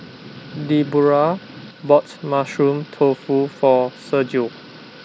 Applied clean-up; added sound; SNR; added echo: none; Thunder / Rain; 19 dB; none.